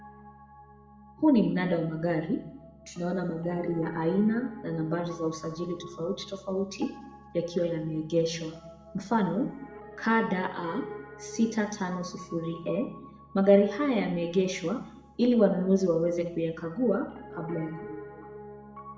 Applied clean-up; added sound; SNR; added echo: none; Piano; 17 dB; reverberation time 0.7 s.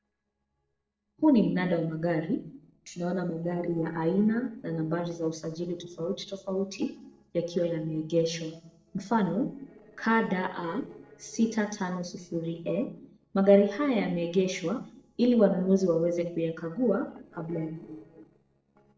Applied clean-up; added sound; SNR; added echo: neural separator model SepFormer DNS4.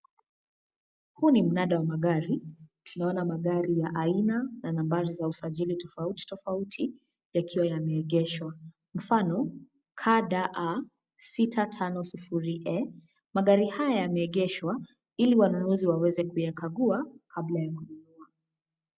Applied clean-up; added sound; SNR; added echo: none; none; none; none.